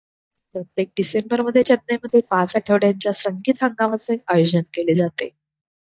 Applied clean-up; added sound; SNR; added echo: neural mask model DeepFilterNet 3.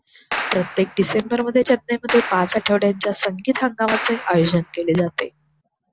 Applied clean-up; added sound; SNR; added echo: none; Clapping; 11 dB; none.